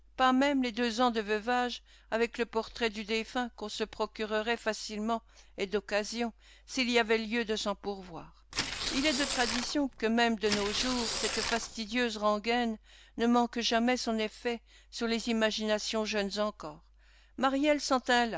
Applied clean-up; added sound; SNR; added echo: none; Tearing; 5 dB; none.